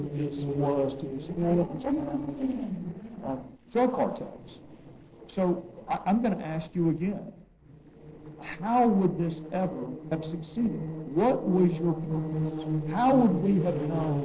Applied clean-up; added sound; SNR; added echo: neural separator model SepFormer DNS4.